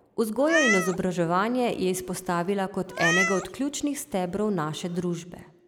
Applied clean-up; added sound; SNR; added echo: none; Meow; 5 dB; none.